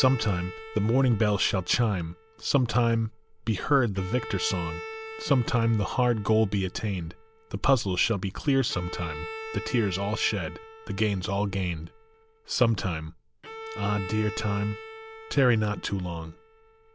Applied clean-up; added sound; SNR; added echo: none; Bowed string instrument; 15 dB; none.